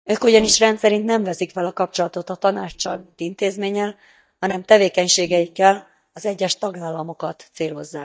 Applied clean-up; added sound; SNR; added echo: neural mask model DeepFilterNet 3.